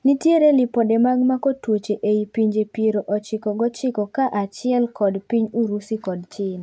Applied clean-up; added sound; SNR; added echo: none; none; none; none.